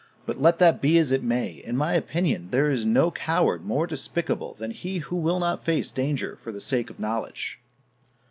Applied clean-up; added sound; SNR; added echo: none; none; none; none.